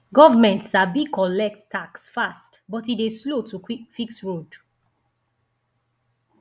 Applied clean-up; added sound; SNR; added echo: none; none; none; none.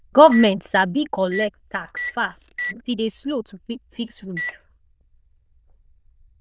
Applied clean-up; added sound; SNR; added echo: neural diffusion model UNIVERSE++.